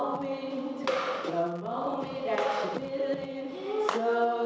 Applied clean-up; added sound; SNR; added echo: none; none; none; none.